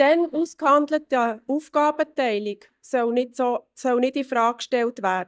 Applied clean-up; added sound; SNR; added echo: neural mask model DeepFilterNet 3.